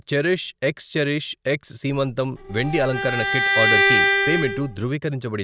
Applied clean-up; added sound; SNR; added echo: none; Bowed string instrument; -2 dB; none.